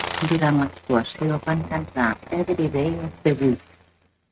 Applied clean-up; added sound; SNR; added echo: neural mask model RNNoise.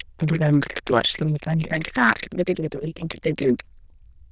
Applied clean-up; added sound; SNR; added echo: neural diffusion model UNIVERSE++.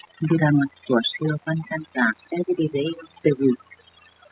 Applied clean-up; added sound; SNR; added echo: classical method spectral subtraction.